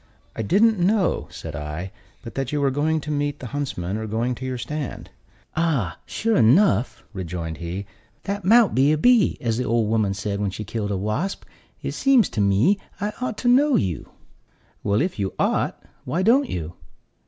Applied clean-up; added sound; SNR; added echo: none; none; none; none.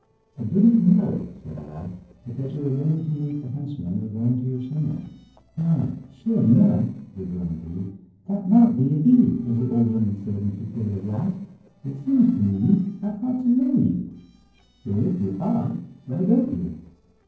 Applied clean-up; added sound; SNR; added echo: neural separator model SepFormer DNS4.